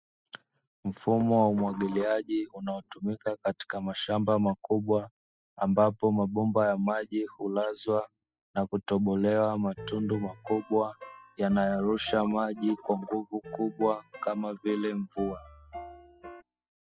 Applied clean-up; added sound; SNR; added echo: classical method spectral subtraction.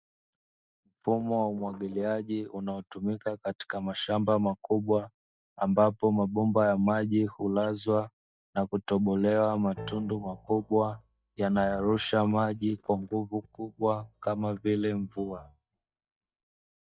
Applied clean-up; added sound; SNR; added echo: neural mask model DeepFilterNet 3.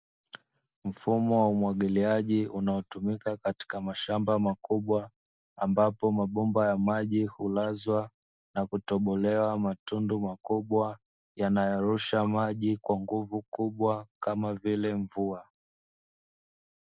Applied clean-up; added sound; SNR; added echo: none; none; none; none.